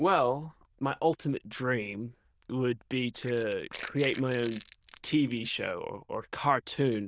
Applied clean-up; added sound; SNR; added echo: neural diffusion model UNIVERSE++.